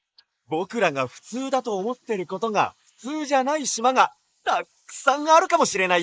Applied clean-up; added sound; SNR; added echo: neural mask model Resemble Enhance denoiser.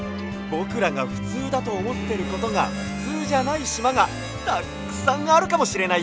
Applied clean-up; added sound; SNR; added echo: none; Harmonica + Wind instrument, woodwind instrument; 8 dB; none.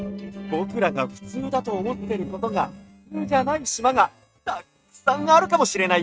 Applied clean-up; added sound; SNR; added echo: neural mask model RNNoise.